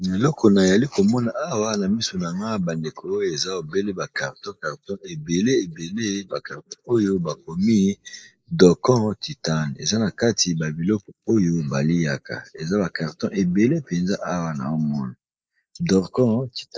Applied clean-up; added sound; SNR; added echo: neural mask model Resemble Enhance denoiser.